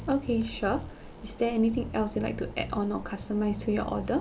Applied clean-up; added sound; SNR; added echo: none; Bass guitar; 13 dB; none.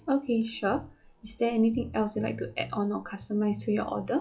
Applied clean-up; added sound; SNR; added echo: classical method log-MMSE.